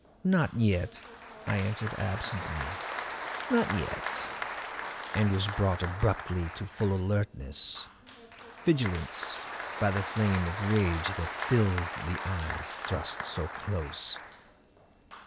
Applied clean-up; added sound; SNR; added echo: none; Applause; 8 dB; none.